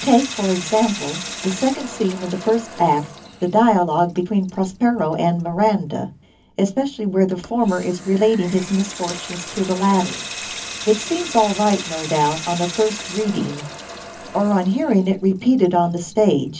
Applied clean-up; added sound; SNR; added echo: none; Sink (filling or washing) / Water tap, faucet; 14 dB; reverberation time 0.3 s.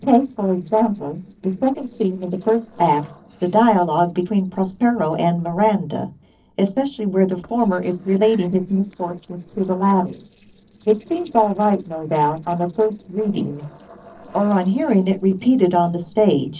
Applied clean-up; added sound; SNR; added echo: neural separator model SepFormer DNS4.